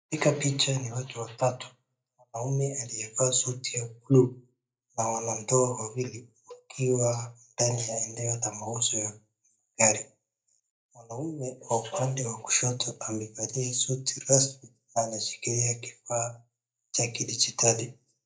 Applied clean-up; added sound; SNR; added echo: neural mask model DeepFilterNet 3.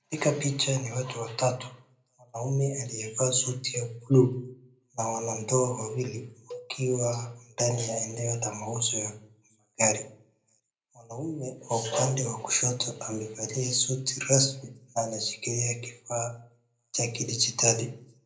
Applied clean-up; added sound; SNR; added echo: none; Cowbell; 20 dB; reverberation time 0.4 s.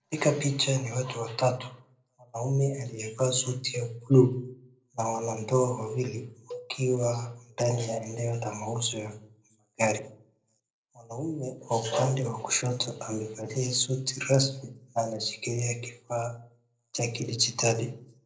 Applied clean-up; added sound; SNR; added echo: neural separator model SepFormer DNS4.